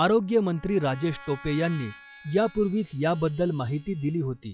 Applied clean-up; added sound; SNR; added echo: classical method log-MMSE.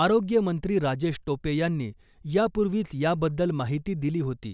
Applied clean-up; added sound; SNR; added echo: none; none; none; none.